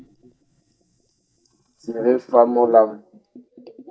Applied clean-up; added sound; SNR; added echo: neural mask model DeepFilterNet 3.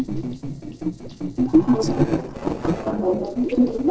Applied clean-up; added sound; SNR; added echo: neural separator model SepFormer DNS4.